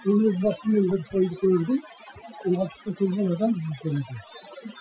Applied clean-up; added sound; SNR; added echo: classical method Wiener filter.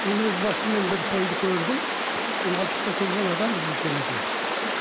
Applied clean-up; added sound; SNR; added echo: none; Water; -1 dB; none.